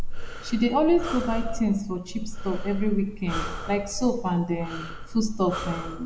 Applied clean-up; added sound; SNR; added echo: none; Breathing; 4 dB; none.